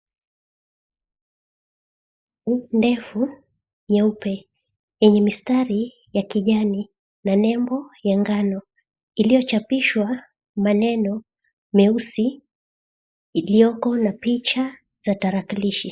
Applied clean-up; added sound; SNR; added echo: neural mask model Resemble Enhance denoiser.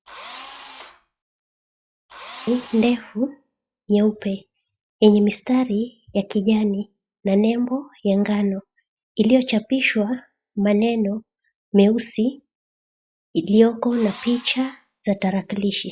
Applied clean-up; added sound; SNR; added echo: classical method log-MMSE.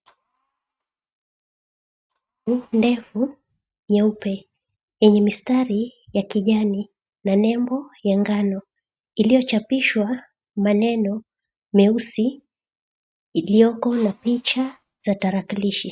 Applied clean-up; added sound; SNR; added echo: neural mask model RNNoise.